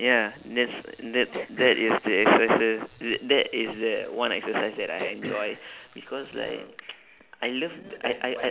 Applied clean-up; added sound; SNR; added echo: none; Cough; 15 dB; none.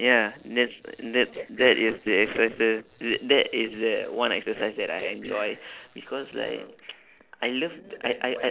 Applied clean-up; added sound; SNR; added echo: neural separator model SepFormer DNS4.